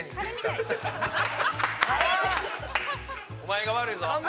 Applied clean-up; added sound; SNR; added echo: none; none; none; none.